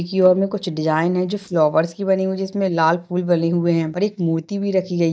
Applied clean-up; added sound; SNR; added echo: neural mask model DeepFilterNet 3.